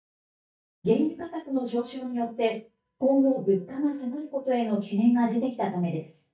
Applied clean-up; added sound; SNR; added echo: neural mask model DeepFilterNet 3.